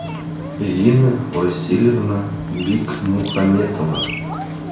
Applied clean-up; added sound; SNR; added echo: none; Bird vocalization, bird call, bird song; 15 dB; reverberation time 0.6 s.